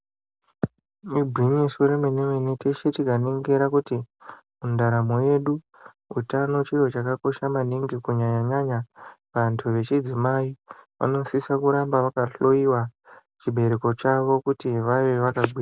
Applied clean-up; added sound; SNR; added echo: none; none; none; none.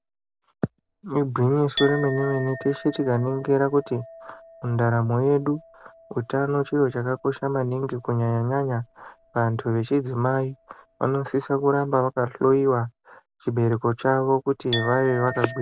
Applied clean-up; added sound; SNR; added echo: none; Chink, clink; 17 dB; none.